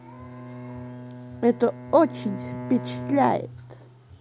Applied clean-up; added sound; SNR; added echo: none; Bowed string instrument; 11 dB; none.